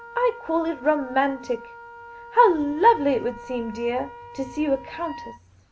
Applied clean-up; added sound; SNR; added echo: none; Wind instrument, woodwind instrument; 17 dB; none.